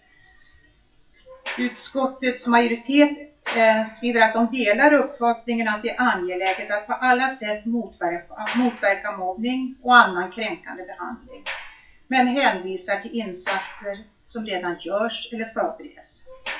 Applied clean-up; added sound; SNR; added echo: classical method WPE with log-MMSE.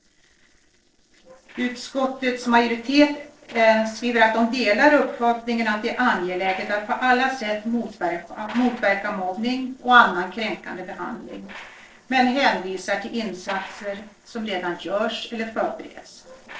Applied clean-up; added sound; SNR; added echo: neural separator model SepFormer DNS4.